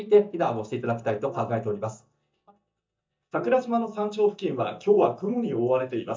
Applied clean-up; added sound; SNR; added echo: neural mask model DeepFilterNet 3.